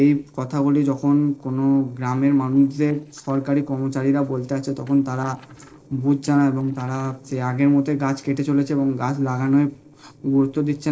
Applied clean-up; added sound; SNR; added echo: neural separator model SepFormer DNS4.